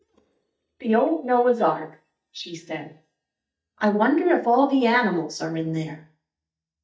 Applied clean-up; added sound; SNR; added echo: neural mask model DeepFilterNet 3.